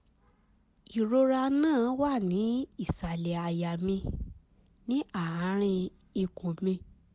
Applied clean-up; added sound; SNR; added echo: none; none; none; none.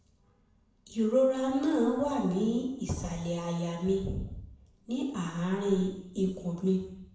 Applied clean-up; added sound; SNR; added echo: none; none; none; reverberation time 0.8 s.